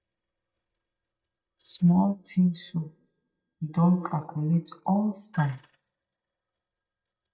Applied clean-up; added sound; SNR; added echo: neural mask model DeepFilterNet 3.